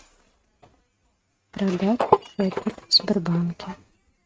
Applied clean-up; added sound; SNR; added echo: neural mask model RNNoise.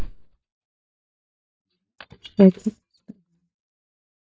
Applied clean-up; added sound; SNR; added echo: neural mask model DeepFilterNet 3.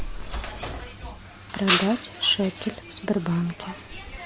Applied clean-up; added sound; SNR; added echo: none; none; none; none.